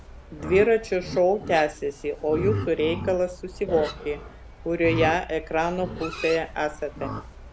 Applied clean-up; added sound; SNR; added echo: none; Livestock, farm animals, working animals; 9 dB; none.